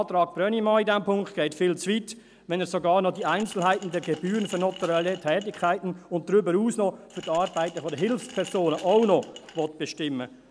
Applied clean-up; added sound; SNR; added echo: none; Glass; 18 dB; none.